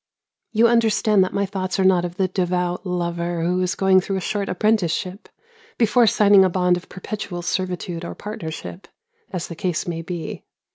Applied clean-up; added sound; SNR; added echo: none; none; none; none.